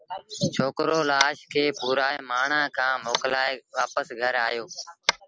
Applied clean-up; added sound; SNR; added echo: neural mask model Resemble Enhance denoiser.